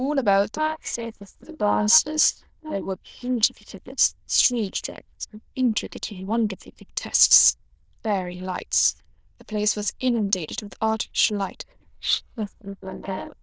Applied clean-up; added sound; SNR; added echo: neural diffusion model UNIVERSE++.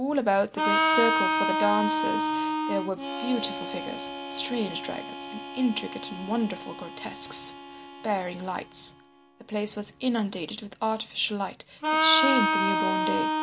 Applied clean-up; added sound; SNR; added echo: none; Harmonica; 2 dB; none.